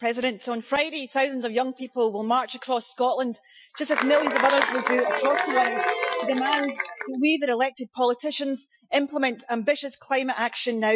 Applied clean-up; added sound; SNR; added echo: classical method Wiener filter.